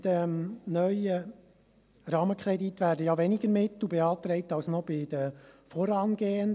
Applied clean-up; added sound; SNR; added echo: none; none; none; none.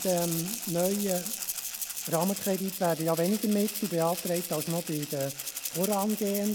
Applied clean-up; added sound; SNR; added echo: none; Rattle (instrument); 7 dB; none.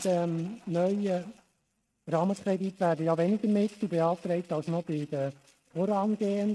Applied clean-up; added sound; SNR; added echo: neural mask model RNNoise.